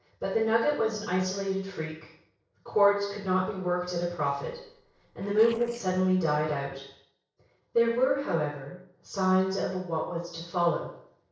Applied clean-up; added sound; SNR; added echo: neural separator model SepFormer DNS4.